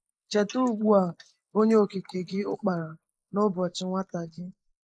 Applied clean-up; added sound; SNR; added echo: neural mask model Resemble Enhance denoiser.